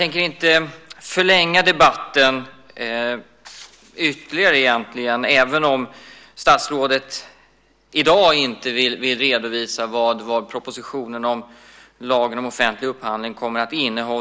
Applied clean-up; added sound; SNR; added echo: none; none; none; none.